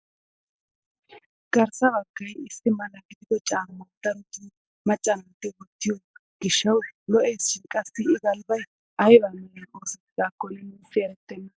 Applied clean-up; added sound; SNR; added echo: neural mask model Resemble Enhance denoiser.